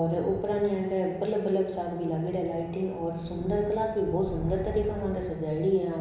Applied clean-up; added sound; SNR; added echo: none; Thunder / Rain; 13 dB; reverberation time 1.0 s.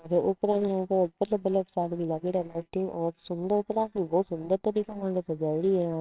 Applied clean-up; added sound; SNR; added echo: neural separator model SepFormer WHAMR!.